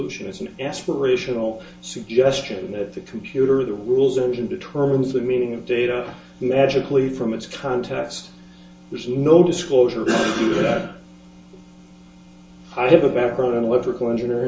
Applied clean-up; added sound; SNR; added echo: none; none; none; reverberation time 0.2 s.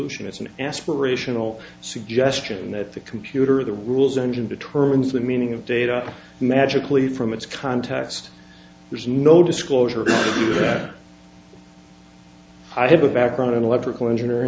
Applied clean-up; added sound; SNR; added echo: none; none; none; none.